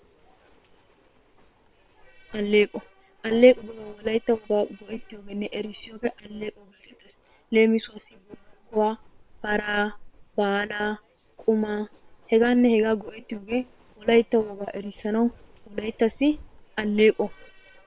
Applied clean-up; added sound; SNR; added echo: neural separator model SepFormer WHAM!.